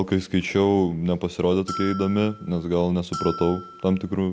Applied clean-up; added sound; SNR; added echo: none; Bell; 13 dB; none.